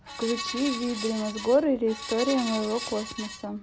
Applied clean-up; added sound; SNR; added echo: none; Screech; 10 dB; none.